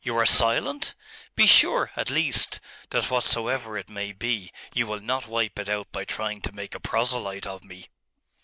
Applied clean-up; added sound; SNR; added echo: neural mask model Resemble Enhance denoiser.